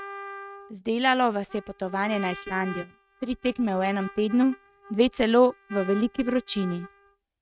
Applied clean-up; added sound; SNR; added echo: neural mask model RNNoise.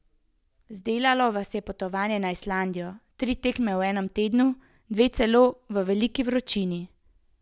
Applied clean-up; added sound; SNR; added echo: none; none; none; none.